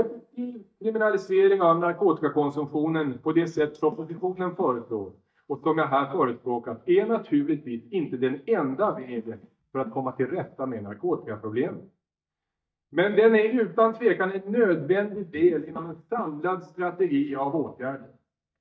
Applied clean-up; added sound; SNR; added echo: neural mask model DeepFilterNet 3.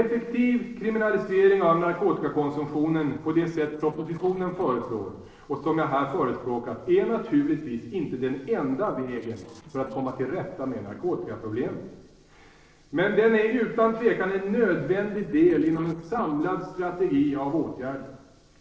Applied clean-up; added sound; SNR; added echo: neural separator model SepFormer DNS4.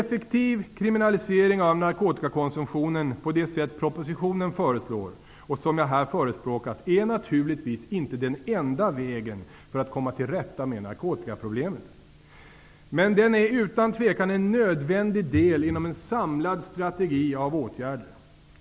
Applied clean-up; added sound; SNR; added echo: none; none; none; none.